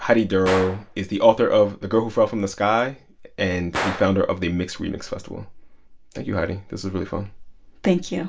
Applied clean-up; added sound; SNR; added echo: none; Gunshot, gunfire; 14 dB; reverberation time 0.2 s.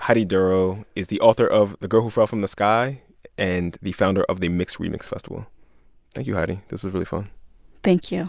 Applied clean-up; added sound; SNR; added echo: none; none; none; none.